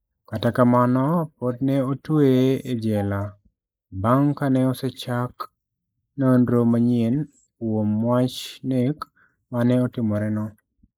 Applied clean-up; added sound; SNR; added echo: neural mask model Resemble Enhance denoiser.